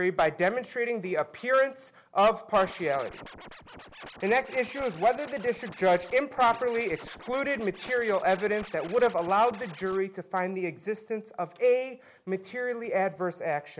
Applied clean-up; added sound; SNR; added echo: none; Scratching (performance technique); 18 dB; none.